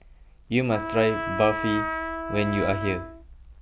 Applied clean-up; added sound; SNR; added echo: none; Trumpet; 5 dB; none.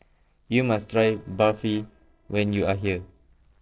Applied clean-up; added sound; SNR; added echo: neural separator model SepFormer DNS4.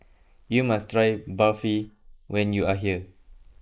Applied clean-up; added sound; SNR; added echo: neural mask model Resemble Enhance denoiser.